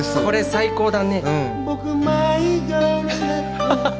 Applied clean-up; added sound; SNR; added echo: none; none; none; none.